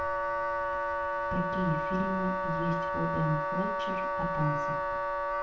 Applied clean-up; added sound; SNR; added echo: none; Wind instrument, woodwind instrument; -4 dB; reverberation time 0.3 s.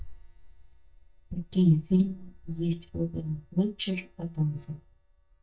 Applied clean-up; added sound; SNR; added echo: neural mask model DeepFilterNet 3.